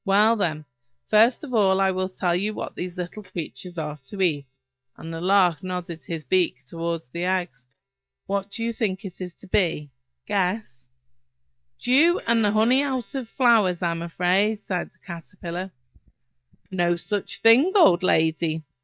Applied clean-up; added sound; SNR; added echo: neural mask model DeepFilterNet 3.